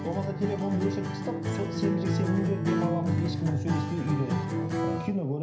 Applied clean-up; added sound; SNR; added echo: none; Acoustic guitar; -2 dB; reverberation time 0.5 s.